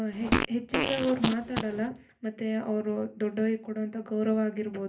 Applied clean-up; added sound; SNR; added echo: none; Fart; 1 dB; reverberation time 0.3 s.